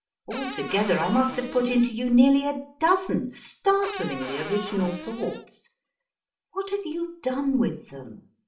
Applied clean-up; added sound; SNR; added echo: none; Cupboard open or close / Door; 11 dB; reverberation time 0.4 s.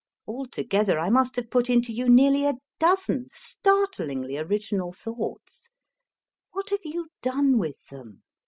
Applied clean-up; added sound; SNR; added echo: none; none; none; none.